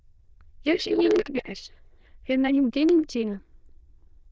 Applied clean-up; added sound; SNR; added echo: neural diffusion model UNIVERSE++.